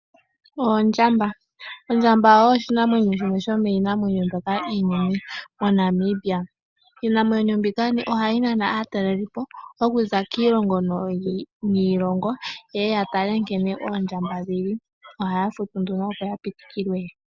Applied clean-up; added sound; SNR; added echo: none; none; none; none.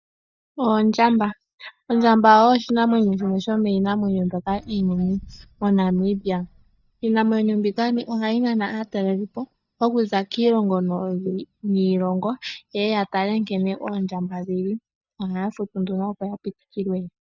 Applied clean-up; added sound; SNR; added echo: neural mask model DeepFilterNet 3.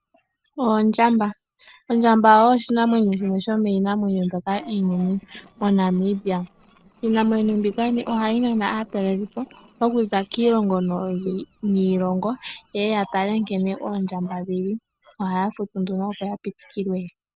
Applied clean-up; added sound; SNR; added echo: neural separator model SepFormer DNS4.